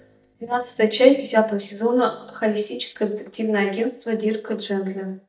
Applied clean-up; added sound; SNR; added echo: neural mask model DeepFilterNet 3.